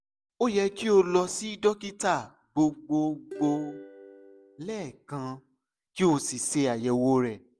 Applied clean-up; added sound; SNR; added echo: none; Plucked string instrument; 16 dB; none.